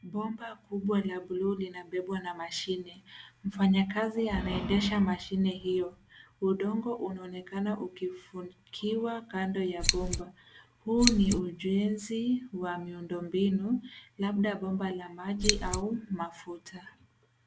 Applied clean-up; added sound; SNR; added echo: none; Scissors; -2 dB; none.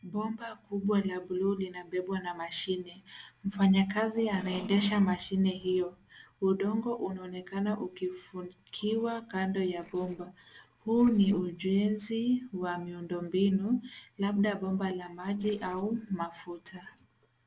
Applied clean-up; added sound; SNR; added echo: neural separator model SepFormer DNS4.